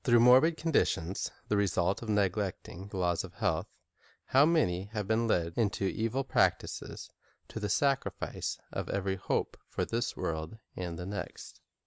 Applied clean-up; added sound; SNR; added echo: none; none; none; none.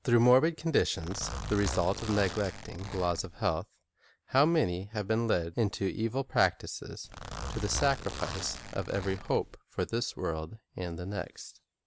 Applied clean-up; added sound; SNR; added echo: none; Zipper (clothing); 8 dB; none.